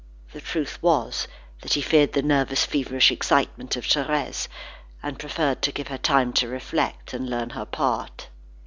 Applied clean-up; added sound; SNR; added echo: none; none; none; none.